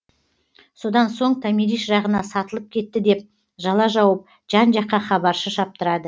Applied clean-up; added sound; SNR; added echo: none; none; none; none.